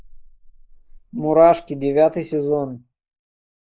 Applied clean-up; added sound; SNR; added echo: neural mask model Resemble Enhance denoiser.